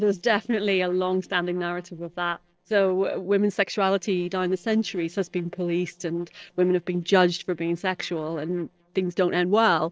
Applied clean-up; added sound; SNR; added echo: neural separator model SepFormer DNS4.